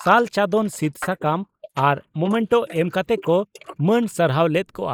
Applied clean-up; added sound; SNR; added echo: neural mask model Resemble Enhance denoiser.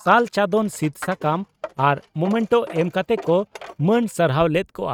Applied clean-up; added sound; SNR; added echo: neural mask model RNNoise.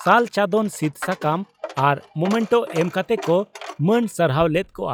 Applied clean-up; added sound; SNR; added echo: classical method log-MMSE.